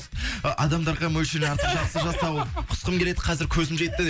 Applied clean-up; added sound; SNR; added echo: none; none; none; none.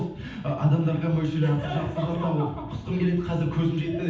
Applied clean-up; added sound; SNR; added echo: none; none; none; reverberation time 0.8 s.